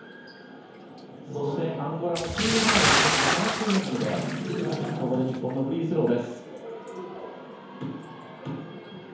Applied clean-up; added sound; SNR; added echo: none; Bathtub (filling or washing) / Splash, splatter; 1 dB; reverberation time 1.0 s.